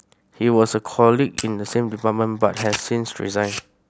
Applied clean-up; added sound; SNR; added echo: none; Camera; 15 dB; none.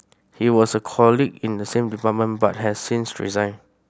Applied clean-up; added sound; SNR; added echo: none; none; none; none.